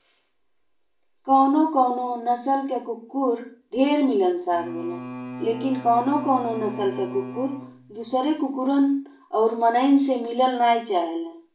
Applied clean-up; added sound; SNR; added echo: none; Bowed string instrument; 12 dB; reverberation time 0.3 s.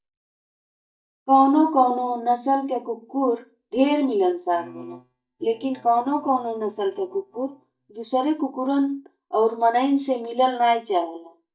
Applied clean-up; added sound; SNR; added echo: neural mask model DeepFilterNet 3.